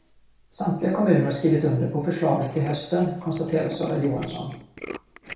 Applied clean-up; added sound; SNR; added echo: none; Tools; 19 dB; reverberation time 0.6 s.